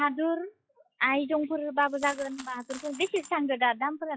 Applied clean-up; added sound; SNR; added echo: classical method log-MMSE.